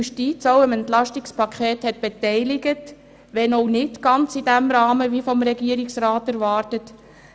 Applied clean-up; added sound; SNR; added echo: none; none; none; none.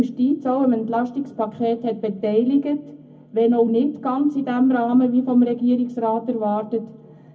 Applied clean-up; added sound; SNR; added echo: none; none; none; reverberation time 0.3 s.